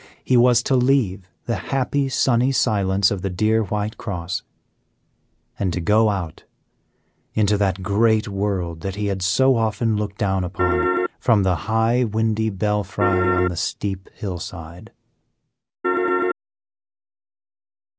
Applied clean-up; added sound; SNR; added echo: none; Piano; -2 dB; none.